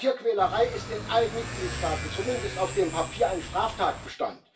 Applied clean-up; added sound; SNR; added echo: none; Motorcycle / Accelerating, revving, vroom; 8 dB; reverberation time 0.3 s.